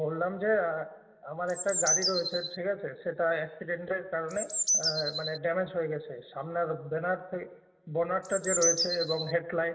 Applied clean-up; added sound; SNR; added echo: none; Bird; -1 dB; reverberation time 2.2 s.